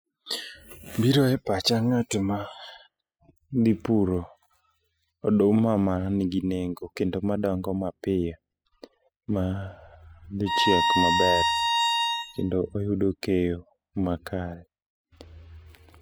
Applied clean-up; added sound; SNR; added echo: classical method spectral subtraction.